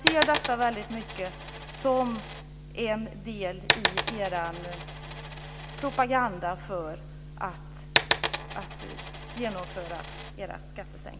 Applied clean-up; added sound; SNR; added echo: none; Coin (dropping); 0 dB; none.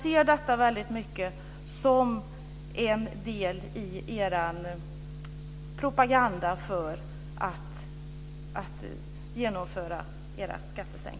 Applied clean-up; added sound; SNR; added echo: none; none; none; none.